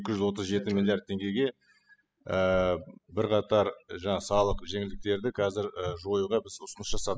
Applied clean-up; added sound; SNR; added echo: classical method spectral subtraction.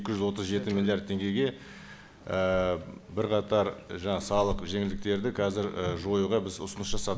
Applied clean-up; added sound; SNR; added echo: none; Zipper (clothing); 12 dB; none.